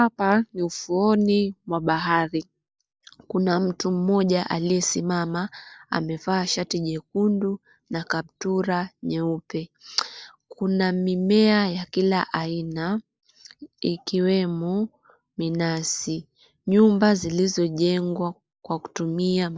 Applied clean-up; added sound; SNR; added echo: none; none; none; none.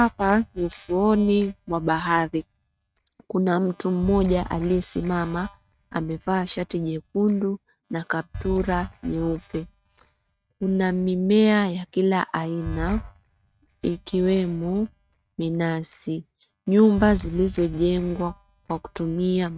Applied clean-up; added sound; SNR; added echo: neural mask model RNNoise.